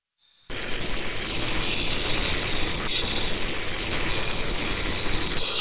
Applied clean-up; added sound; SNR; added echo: neural separator model SepFormer WHAMR!.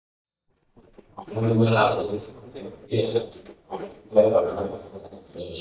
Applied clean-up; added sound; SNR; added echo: neural mask model DeepFilterNet 3.